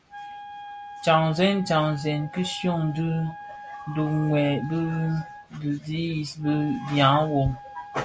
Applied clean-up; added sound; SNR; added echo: none; Wind instrument, woodwind instrument; 16 dB; none.